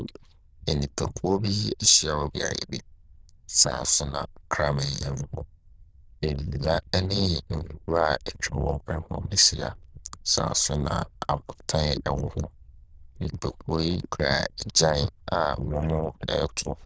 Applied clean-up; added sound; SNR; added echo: neural diffusion model UNIVERSE++.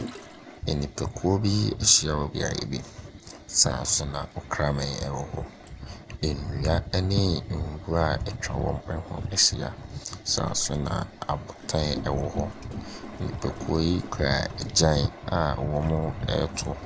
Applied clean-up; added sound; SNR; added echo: none; Gurgling; 17 dB; none.